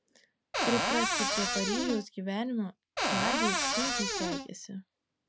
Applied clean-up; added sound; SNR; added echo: none; Cupboard open or close; -4 dB; none.